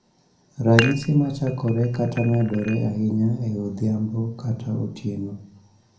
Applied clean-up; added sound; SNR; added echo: none; Dishes, pots, and pans; 10 dB; reverberation time 0.6 s.